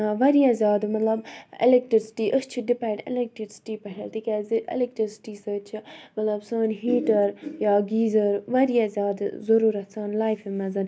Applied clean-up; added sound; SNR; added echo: none; none; none; none.